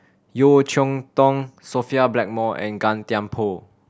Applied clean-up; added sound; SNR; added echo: none; none; none; none.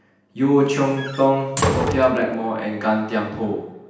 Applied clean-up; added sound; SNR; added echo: none; Slam; 5 dB; reverberation time 0.9 s.